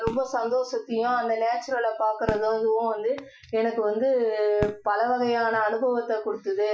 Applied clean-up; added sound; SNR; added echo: classical method Wiener filter.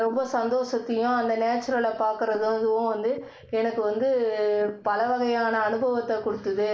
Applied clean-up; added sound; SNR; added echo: neural mask model Resemble Enhance denoiser.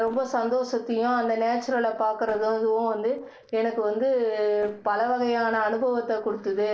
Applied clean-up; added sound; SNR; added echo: neural separator model SepFormer DNS4.